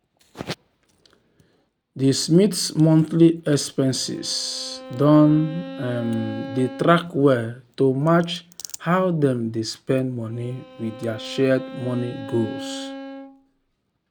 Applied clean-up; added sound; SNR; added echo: none; Bowed string instrument; 14 dB; none.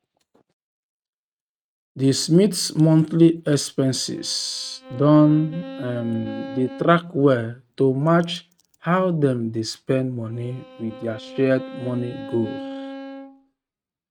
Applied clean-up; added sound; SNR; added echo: neural mask model RNNoise.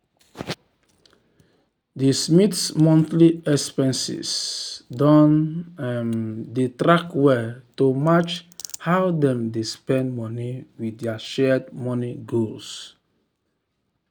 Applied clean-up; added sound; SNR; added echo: none; none; none; none.